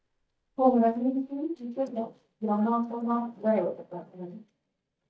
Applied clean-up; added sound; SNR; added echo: neural mask model DeepFilterNet 3.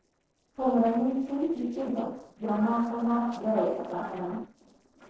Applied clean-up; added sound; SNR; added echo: neural separator model SepFormer DNS4.